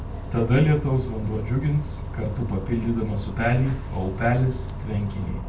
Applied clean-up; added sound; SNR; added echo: none; Bus; 7 dB; reverberation time 0.3 s.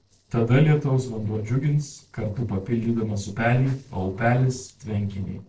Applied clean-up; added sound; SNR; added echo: neural separator model SepFormer DNS4.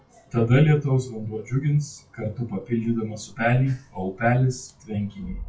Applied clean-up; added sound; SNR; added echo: classical method WPE with log-MMSE.